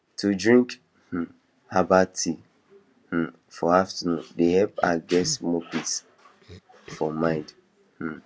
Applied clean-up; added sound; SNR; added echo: none; Cough; 19 dB; none.